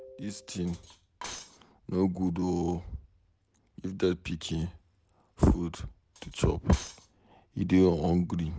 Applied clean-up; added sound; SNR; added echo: none; Cutlery, silverware; 18 dB; none.